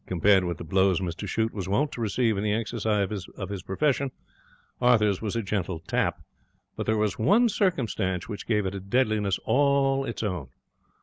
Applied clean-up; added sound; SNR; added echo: none; none; none; none.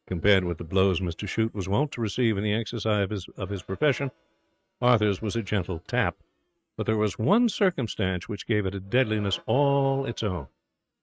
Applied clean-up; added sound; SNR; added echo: neural mask model RNNoise.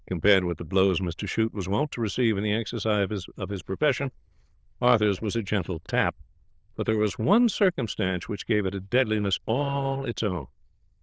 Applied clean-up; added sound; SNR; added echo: neural diffusion model UNIVERSE++.